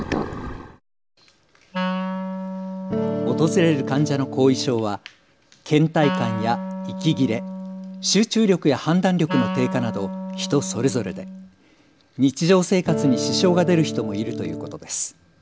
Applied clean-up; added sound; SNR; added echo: none; Wind instrument, woodwind instrument + Electric guitar / Strum; 5 dB; none.